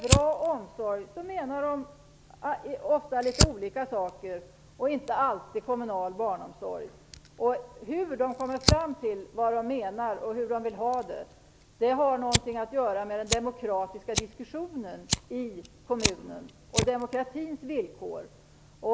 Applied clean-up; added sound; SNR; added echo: none; Fire; 4 dB; none.